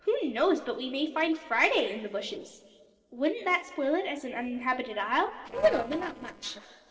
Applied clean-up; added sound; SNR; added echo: neural separator model SepFormer DNS4.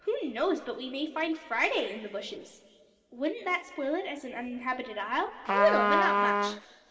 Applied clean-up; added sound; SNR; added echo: none; Trumpet; -4 dB; reverberation time 2.1 s.